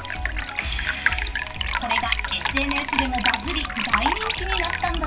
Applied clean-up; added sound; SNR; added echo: none; Liquid; -1 dB; reverberation time 0.2 s.